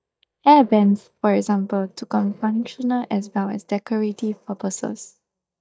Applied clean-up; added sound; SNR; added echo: neural mask model DeepFilterNet 3.